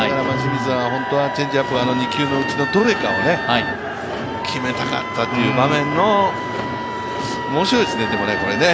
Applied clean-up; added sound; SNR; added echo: none; Wind instrument, woodwind instrument; 7 dB; none.